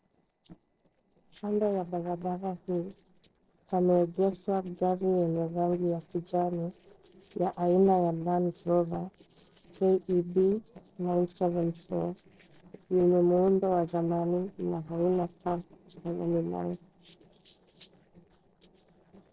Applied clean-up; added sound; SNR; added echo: neural separator model SepFormer DNS4.